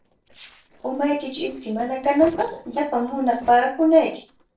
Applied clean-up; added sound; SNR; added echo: neural separator model SepFormer DNS4.